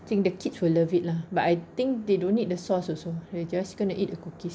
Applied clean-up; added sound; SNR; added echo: none; none; none; none.